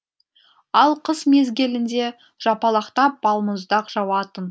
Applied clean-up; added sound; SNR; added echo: none; none; none; none.